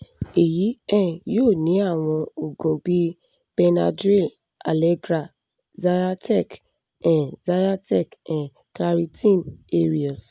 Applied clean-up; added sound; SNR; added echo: none; none; none; none.